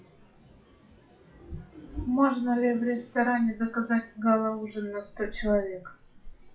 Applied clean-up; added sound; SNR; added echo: classical method WPE with log-MMSE.